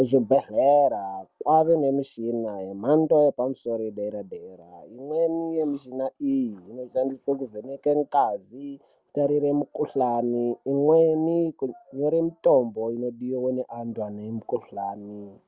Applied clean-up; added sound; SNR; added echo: none; none; none; none.